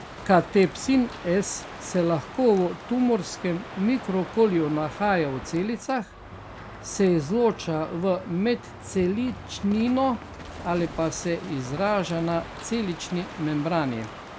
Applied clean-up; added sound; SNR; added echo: none; Crow; 14 dB; none.